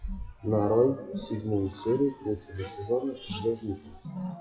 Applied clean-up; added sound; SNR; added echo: classical method WPE with log-MMSE.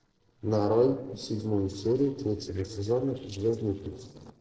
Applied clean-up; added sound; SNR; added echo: neural separator model SepFormer DNS4.